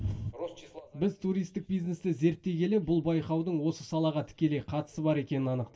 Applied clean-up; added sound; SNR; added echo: none; none; none; reverberation time 0.2 s.